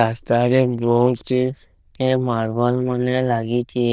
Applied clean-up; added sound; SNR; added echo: neural diffusion model UNIVERSE++.